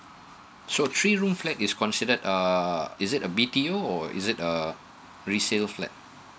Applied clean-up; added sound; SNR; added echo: none; none; none; none.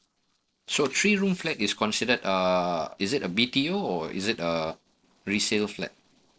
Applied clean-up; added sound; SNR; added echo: neural separator model SepFormer DNS4.